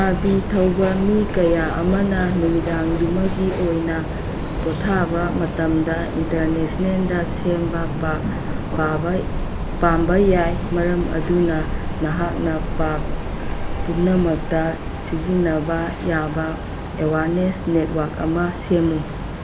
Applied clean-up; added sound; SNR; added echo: none; Train; 4 dB; none.